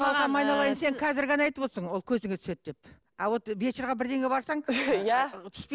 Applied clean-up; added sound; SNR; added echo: none; none; none; none.